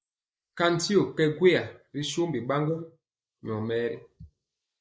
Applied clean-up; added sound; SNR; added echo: neural mask model Resemble Enhance denoiser.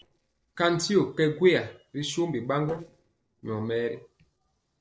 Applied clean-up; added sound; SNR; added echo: neural separator model SepFormer DNS4.